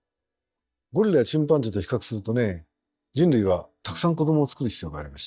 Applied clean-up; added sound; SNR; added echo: neural mask model DeepFilterNet 3.